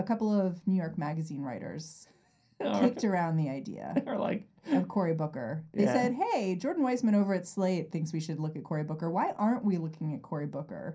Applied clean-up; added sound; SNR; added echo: none; none; none; reverberation time 0.3 s.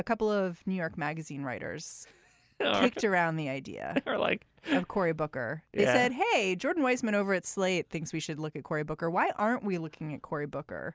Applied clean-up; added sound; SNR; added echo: none; none; none; none.